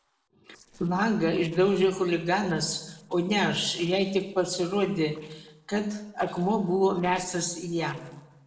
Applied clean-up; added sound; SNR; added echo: neural separator model SepFormer DNS4.